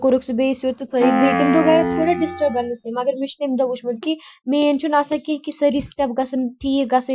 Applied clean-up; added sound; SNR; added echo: classical method Wiener filter.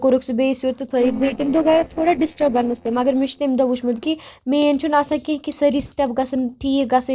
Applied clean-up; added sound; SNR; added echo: neural separator model SepFormer DNS4.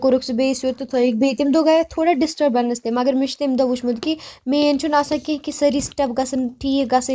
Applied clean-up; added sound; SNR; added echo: neural mask model Resemble Enhance denoiser.